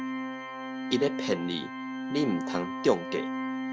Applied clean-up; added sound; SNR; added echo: none; Organ; 3 dB; none.